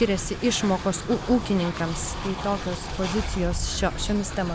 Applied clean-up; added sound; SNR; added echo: none; Train; 5 dB; none.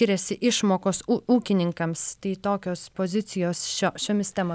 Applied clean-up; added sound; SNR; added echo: none; none; none; none.